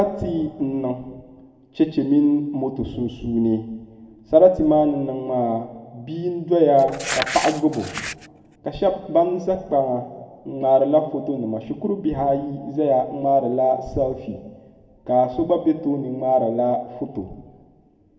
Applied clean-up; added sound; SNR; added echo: none; Crumpling, crinkling; 9 dB; reverberation time 1.4 s.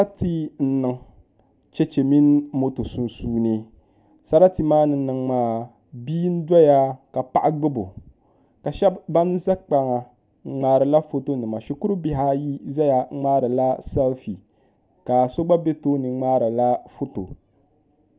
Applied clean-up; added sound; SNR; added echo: none; none; none; none.